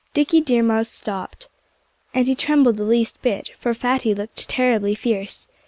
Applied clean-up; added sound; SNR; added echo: neural mask model Resemble Enhance denoiser.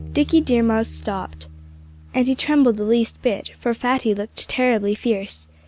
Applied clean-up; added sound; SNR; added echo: none; Bass guitar; 19 dB; none.